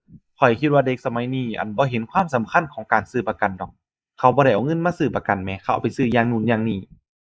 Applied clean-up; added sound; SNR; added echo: neural mask model Resemble Enhance denoiser.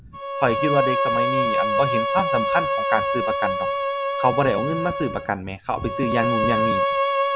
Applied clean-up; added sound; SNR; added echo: none; Bowed string instrument; -2 dB; none.